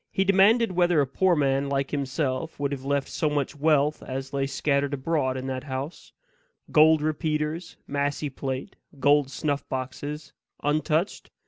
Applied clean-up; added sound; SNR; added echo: none; none; none; none.